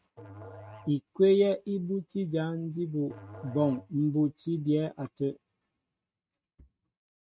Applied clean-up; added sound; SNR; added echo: neural mask model RNNoise.